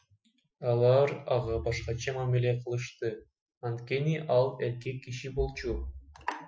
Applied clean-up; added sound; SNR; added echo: classical method Wiener filter.